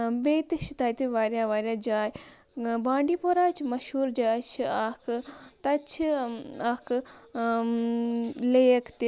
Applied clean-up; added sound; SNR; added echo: none; none; none; none.